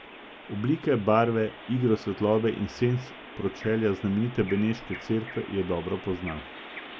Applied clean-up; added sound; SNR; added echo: none; Bird vocalization, bird call, bird song; 15 dB; none.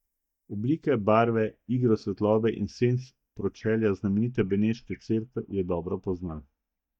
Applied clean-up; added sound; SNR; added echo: neural mask model DeepFilterNet 3.